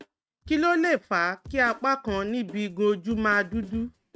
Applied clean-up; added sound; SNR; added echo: neural mask model RNNoise.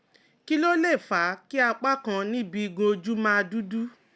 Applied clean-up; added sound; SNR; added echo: none; none; none; none.